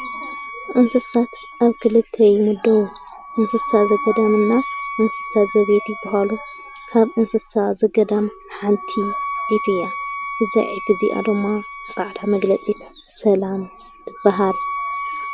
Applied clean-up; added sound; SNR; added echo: none; Wind instrument, woodwind instrument; 11 dB; none.